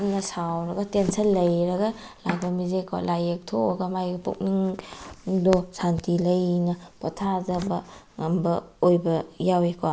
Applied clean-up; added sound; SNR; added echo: none; none; none; none.